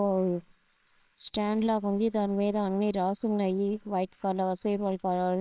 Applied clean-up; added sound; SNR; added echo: neural separator model SepFormer WHAMR!.